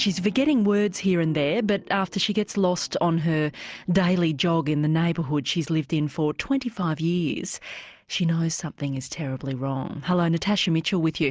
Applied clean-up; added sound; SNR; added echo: none; none; none; none.